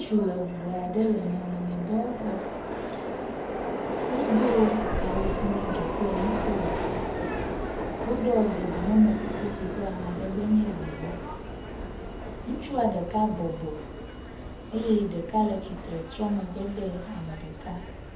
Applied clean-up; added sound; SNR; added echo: none; Subway, metro, underground; 3 dB; reverberation time 0.7 s.